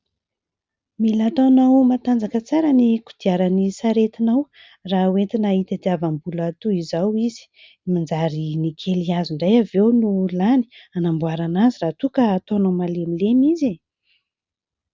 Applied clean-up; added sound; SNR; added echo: none; none; none; none.